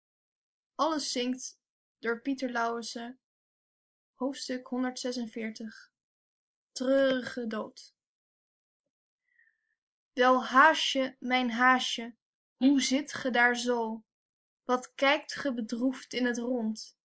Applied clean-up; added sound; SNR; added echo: neural mask model Resemble Enhance denoiser.